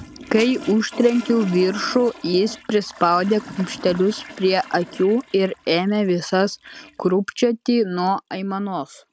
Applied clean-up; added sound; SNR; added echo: none; Toilet flush; 18 dB; none.